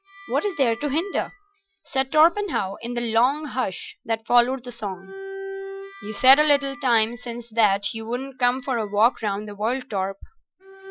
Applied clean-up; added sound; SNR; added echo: classical method Wiener filter.